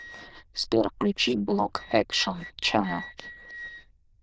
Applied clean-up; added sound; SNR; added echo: neural diffusion model UNIVERSE++.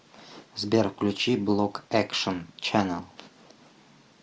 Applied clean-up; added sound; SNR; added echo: none; none; none; none.